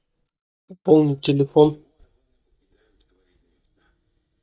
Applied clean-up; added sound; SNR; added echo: neural mask model DeepFilterNet 3.